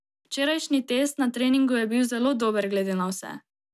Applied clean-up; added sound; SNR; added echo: none; none; none; none.